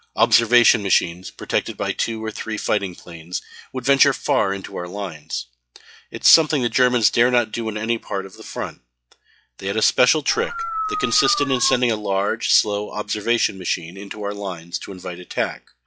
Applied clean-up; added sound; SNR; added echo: classical method log-MMSE.